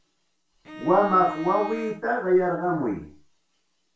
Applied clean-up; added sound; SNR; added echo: none; Bowed string instrument; 12 dB; reverberation time 0.3 s.